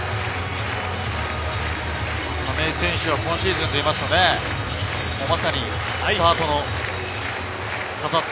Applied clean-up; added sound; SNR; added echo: none; none; none; none.